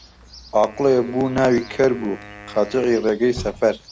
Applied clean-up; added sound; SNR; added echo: none; Wind instrument, woodwind instrument + Chirp, tweet; 18 dB; none.